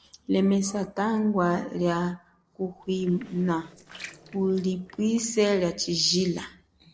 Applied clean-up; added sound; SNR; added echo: neural separator model SepFormer DNS4.